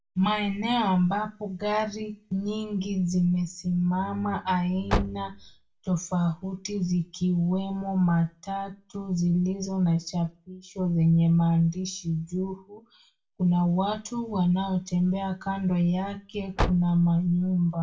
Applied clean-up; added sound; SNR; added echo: none; Car; 7 dB; reverberation time 0.3 s.